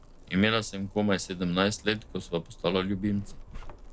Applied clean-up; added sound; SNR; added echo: none; Zipper (clothing); 16 dB; none.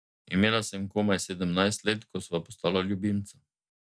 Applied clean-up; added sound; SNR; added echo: none; none; none; none.